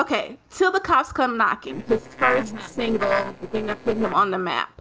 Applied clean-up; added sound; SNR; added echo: neural separator model SepFormer DNS4.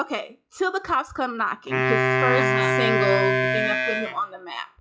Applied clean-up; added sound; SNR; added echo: classical method log-MMSE.